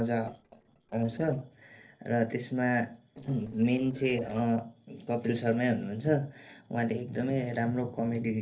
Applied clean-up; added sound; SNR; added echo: neural separator model SepFormer DNS4.